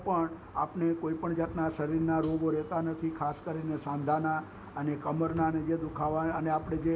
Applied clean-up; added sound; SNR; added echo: none; none; none; none.